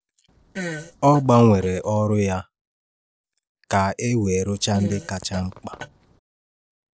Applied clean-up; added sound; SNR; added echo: neural separator model SepFormer DNS4.